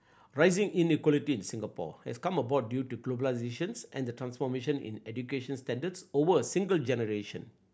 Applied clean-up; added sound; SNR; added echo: none; none; none; none.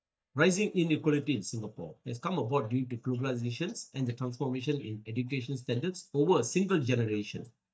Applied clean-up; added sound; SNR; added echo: neural mask model DeepFilterNet 3.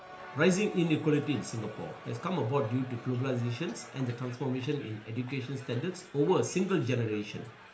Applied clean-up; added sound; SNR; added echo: none; Crowd; 17 dB; reverberation time 0.5 s.